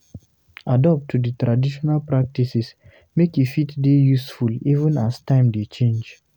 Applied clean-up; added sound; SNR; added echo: none; none; none; none.